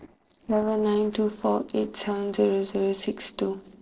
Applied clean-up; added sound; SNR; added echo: neural separator model SepFormer DNS4.